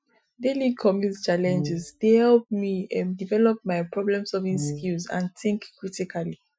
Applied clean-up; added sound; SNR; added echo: classical method Wiener filter.